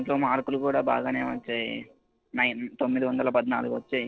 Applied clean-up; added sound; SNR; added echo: neural separator model SepFormer DNS4.